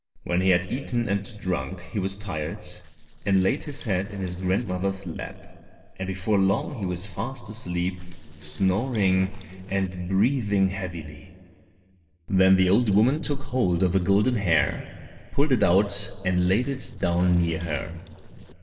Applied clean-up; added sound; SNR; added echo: neural separator model SepFormer DNS4.